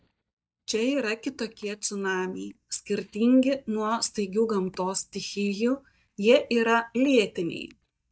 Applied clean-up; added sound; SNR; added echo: neural mask model DeepFilterNet 3.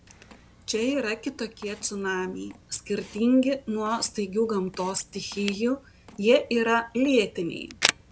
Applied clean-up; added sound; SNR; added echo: none; Camera; 12 dB; none.